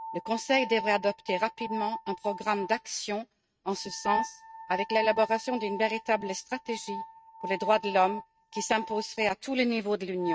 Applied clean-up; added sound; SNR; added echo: neural mask model RNNoise.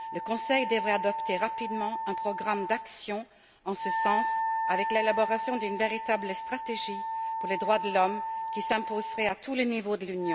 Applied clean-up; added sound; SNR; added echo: none; Wind instrument, woodwind instrument; 3 dB; none.